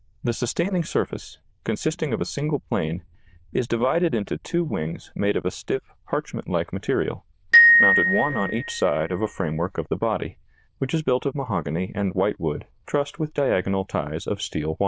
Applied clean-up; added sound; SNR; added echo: neural diffusion model UNIVERSE++.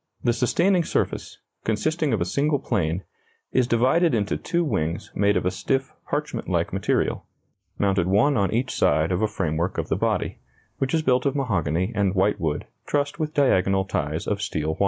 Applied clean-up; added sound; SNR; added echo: neural mask model Resemble Enhance denoiser.